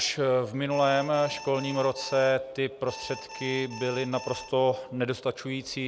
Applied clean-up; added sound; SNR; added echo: none; Alarm; 14 dB; none.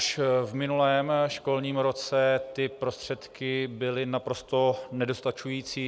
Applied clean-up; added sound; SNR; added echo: none; none; none; none.